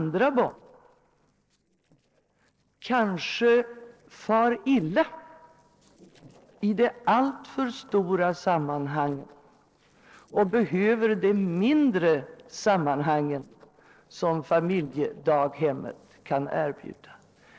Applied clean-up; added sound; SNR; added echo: neural separator model SepFormer DNS4.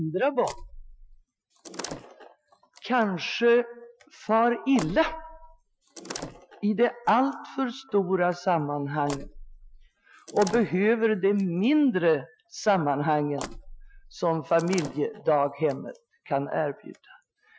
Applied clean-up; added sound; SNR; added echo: classical method Wiener filter.